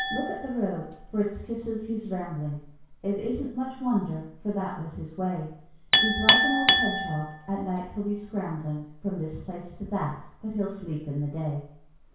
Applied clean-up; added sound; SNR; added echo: none; Chink, clink; 0 dB; reverberation time 0.6 s.